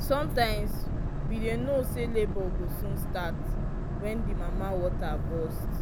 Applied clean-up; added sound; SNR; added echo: none; Boat, Water vehicle; -3 dB; none.